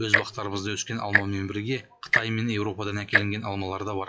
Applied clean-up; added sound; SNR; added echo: classical method log-MMSE.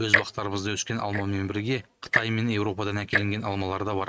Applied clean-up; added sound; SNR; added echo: neural mask model RNNoise.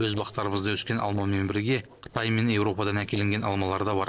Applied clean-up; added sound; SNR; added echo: neural separator model SepFormer DNS4.